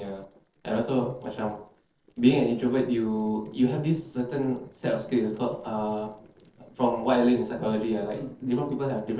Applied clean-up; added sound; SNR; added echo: neural separator model SepFormer DNS4.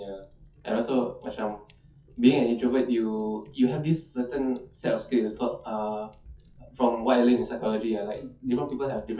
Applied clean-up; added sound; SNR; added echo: classical method WPE with log-MMSE.